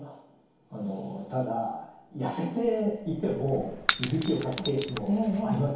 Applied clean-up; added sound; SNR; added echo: none; Shatter / Crushing; 4 dB; reverberation time 2.2 s.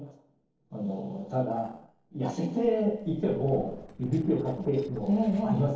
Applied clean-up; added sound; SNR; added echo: neural separator model SepFormer DNS4.